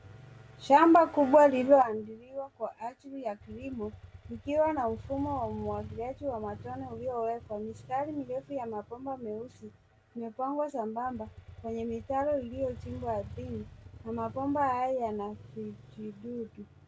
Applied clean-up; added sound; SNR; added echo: none; Motorcycle; 18 dB; none.